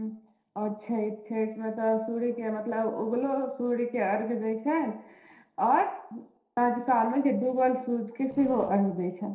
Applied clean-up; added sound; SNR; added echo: neural separator model SepFormer DNS4.